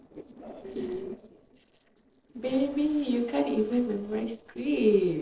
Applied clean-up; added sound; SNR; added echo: neural separator model SepFormer DNS4.